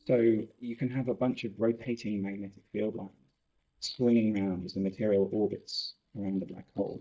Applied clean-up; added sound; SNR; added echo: neural mask model DeepFilterNet 3.